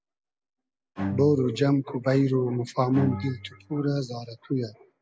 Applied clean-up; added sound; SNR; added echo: none; Bowed string instrument; 10 dB; none.